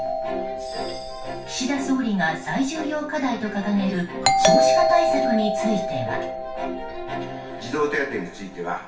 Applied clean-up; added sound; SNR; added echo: none; Doorbell; 0 dB; reverberation time 0.3 s.